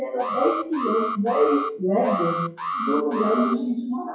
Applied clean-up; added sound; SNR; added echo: classical method WPE with log-MMSE.